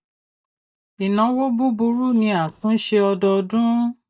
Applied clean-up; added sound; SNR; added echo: neural mask model DeepFilterNet 3.